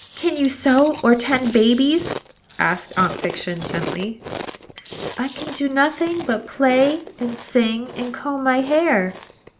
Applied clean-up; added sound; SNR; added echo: none; Chewing, mastication; 14 dB; none.